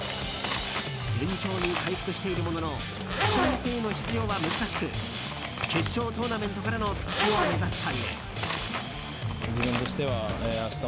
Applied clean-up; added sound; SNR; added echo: none; Zipper (clothing) + Drum kit; 0 dB; none.